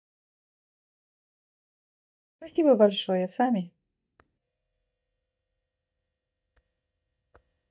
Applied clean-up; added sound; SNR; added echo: neural mask model DeepFilterNet 3.